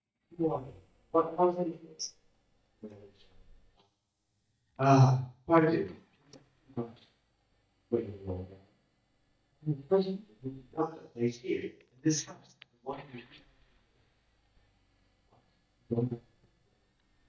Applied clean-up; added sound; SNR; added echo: neural mask model DeepFilterNet 3.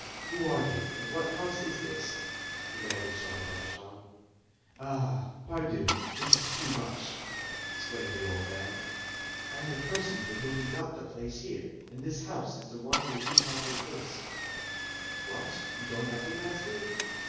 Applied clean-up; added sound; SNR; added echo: none; Engine starting / Car; -1 dB; reverberation time 1.3 s.